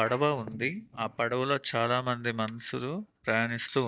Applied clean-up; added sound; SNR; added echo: neural mask model DeepFilterNet 3.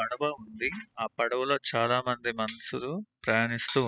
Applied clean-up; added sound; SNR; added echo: classical method spectral subtraction.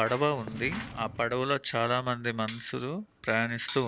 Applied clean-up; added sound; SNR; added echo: none; Drawer open or close + Bicycle; 15 dB; none.